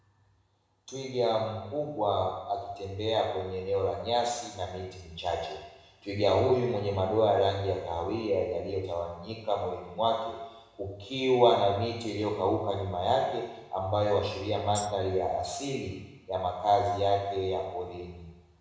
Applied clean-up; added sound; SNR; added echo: none; Tambourine; 15 dB; reverberation time 1.0 s.